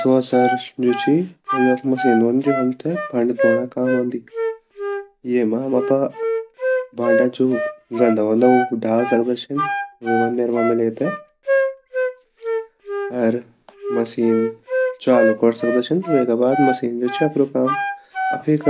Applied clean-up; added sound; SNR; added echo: none; Wind instrument, woodwind instrument; 4 dB; none.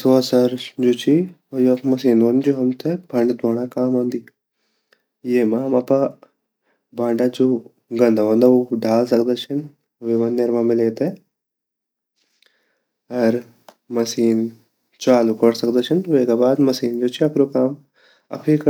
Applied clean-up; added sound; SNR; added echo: none; none; none; none.